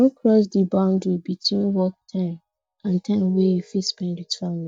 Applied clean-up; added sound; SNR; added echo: neural mask model DeepFilterNet 3.